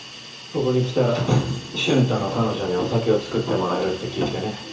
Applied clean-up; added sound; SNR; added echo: none; Hiss; 17 dB; reverberation time 0.7 s.